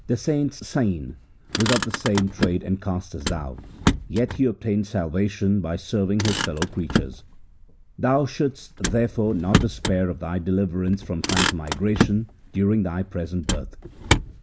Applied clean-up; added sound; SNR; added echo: none; Motor vehicle (road); 4 dB; none.